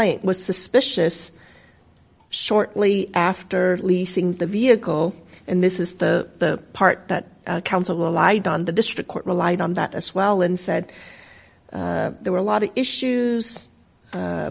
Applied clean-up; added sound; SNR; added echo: none; none; none; none.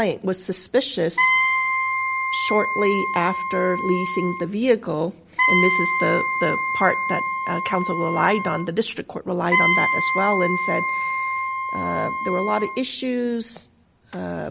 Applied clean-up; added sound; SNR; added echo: none; Wind instrument, woodwind instrument; -1 dB; none.